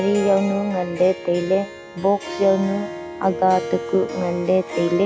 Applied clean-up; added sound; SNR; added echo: none; Harp; 10 dB; none.